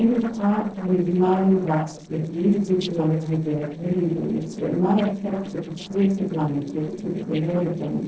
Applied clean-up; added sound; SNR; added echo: neural separator model SepFormer DNS4.